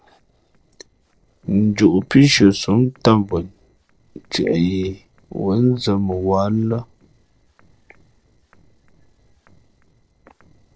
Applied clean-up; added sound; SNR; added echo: neural separator model SepFormer DNS4.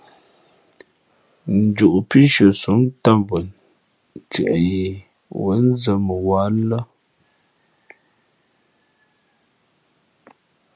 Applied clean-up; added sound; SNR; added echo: none; none; none; none.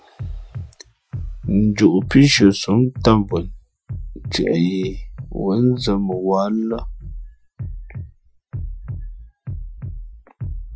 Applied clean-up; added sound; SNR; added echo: classical method Wiener filter.